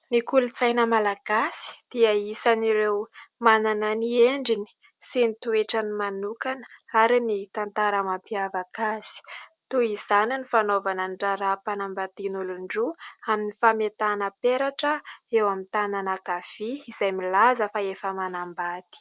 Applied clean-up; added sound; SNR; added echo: none; none; none; none.